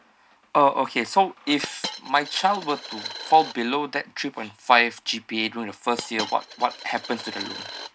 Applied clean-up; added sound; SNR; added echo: none; Coin (dropping); 12 dB; none.